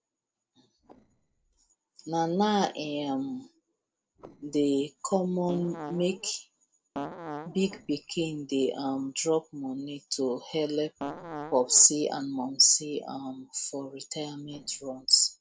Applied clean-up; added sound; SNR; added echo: neural separator model SepFormer DNS4.